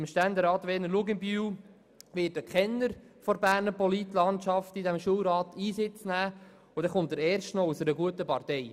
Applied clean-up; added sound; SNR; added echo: none; none; none; none.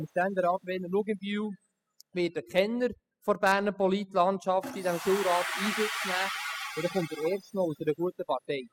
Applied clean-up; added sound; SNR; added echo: classical method spectral subtraction.